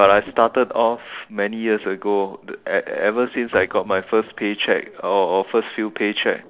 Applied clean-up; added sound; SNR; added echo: neural separator model SepFormer DNS4.